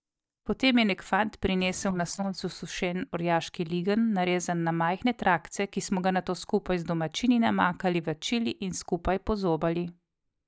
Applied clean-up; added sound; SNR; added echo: neural mask model DeepFilterNet 3.